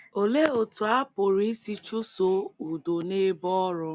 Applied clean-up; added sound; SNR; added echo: none; none; none; none.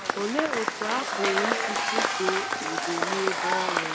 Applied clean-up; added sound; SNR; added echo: none; Applause / Crowd / Cheering; -4 dB; none.